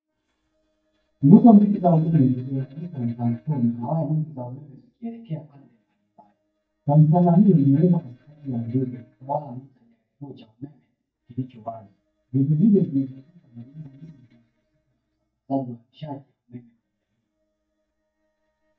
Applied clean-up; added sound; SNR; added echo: neural mask model DeepFilterNet 3.